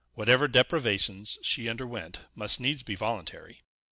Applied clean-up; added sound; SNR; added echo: none; none; none; none.